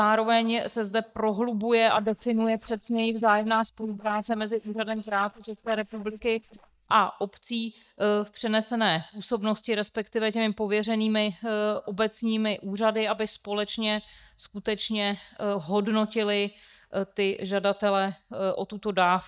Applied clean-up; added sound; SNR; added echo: neural mask model DeepFilterNet 3.